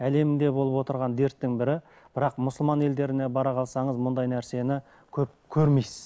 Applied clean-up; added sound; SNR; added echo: none; none; none; none.